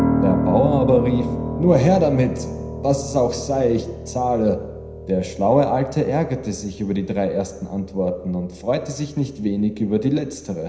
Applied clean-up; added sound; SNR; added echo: none; Piano; 7 dB; reverberation time 0.9 s.